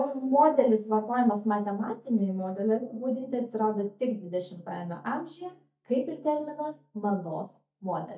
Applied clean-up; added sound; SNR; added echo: neural mask model DeepFilterNet 3.